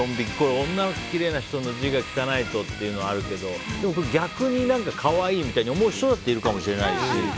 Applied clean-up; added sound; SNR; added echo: none; Domestic sounds, home sounds; 15 dB; none.